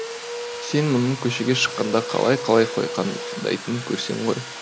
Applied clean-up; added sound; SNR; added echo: none; Domestic sounds, home sounds; 9 dB; none.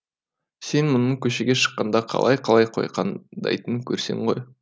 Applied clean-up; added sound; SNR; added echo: none; none; none; none.